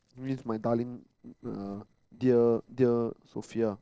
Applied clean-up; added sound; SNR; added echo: neural separator model SepFormer DNS4.